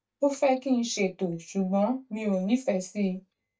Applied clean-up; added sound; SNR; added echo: neural mask model DeepFilterNet 3.